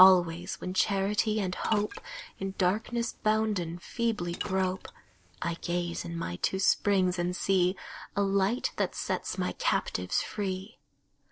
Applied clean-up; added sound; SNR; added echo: neural separator model SepFormer DNS4.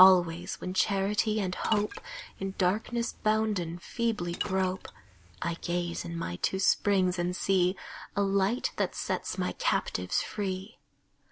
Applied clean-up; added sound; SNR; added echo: none; Liquid; 15 dB; none.